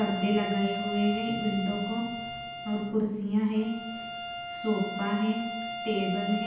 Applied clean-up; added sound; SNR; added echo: none; Bowed string instrument; 6 dB; reverberation time 0.9 s.